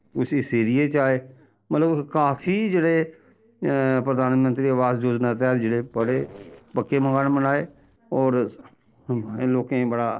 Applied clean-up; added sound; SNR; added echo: neural separator model SepFormer DNS4.